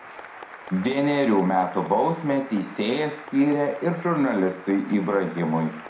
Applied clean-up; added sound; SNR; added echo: none; Applause; 17 dB; reverberation time 0.4 s.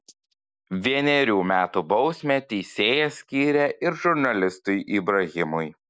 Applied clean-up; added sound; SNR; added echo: none; none; none; none.